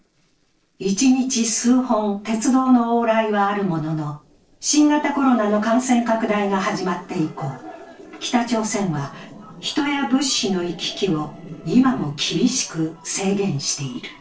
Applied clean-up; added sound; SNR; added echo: neural separator model SepFormer DNS4.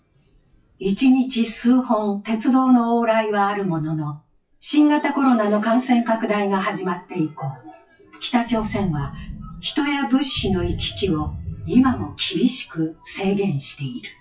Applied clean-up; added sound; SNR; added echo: classical method WPE with log-MMSE.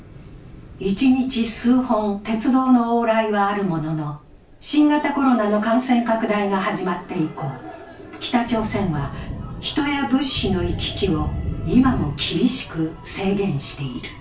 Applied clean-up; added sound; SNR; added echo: none; Thunder / Rain; 13 dB; reverberation time 0.3 s.